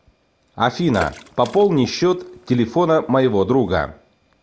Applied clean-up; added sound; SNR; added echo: none; Water / Splash, splatter; 20 dB; none.